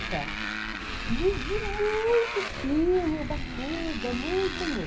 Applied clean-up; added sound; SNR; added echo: none; Motorcycle; 4 dB; reverberation time 0.5 s.